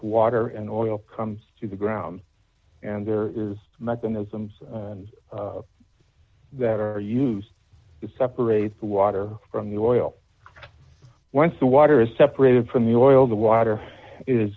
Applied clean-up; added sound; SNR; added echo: none; none; none; none.